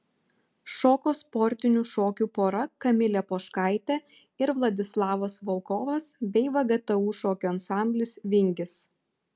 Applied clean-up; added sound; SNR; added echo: none; none; none; none.